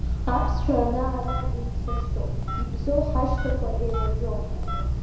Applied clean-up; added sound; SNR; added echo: none; Telephone; -4 dB; reverberation time 1.0 s.